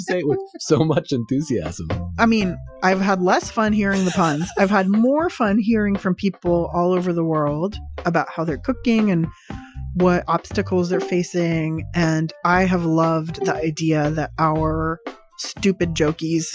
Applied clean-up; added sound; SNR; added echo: classical method Wiener filter.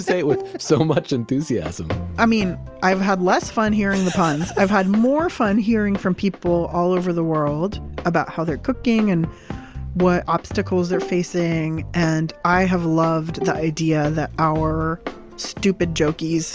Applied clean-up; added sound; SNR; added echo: none; Bowed string instrument; 12 dB; none.